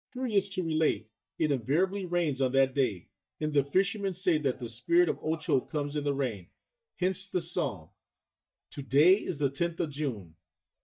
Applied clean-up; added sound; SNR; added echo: neural mask model DeepFilterNet 3.